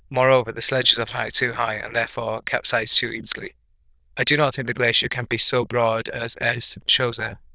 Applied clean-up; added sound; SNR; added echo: neural diffusion model UNIVERSE++.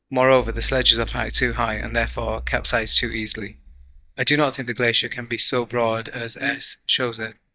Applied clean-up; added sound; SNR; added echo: neural mask model DeepFilterNet 3.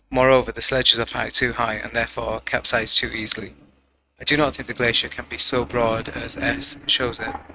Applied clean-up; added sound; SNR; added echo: neural mask model RNNoise.